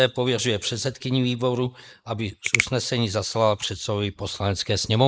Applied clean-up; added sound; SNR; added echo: neural mask model Resemble Enhance denoiser.